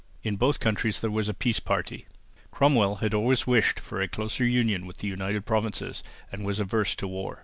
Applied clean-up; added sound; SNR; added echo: none; none; none; none.